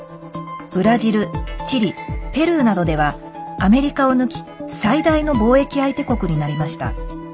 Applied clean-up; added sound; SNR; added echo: none; none; none; none.